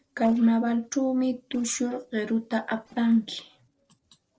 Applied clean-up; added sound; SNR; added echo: neural separator model SepFormer DNS4.